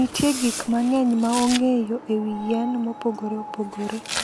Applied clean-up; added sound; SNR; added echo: none; Tearing + Screech; 9 dB; none.